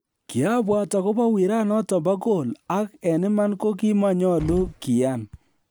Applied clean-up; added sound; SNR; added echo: none; Explosion; 14 dB; none.